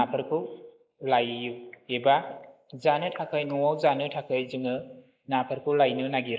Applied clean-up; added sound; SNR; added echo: neural mask model Resemble Enhance denoiser.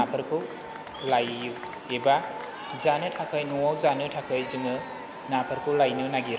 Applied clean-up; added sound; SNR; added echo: none; Crowd / Cheering; 10 dB; none.